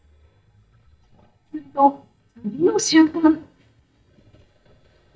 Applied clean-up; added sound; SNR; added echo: neural mask model DeepFilterNet 3.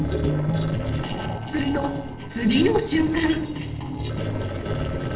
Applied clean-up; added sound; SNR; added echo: neural separator model SepFormer DNS4.